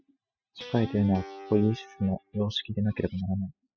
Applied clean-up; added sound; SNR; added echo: classical method spectral subtraction.